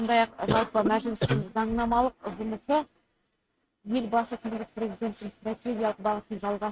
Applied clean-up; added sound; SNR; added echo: neural mask model RNNoise.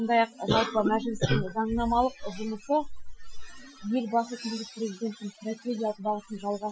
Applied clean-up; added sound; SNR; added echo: classical method Wiener filter.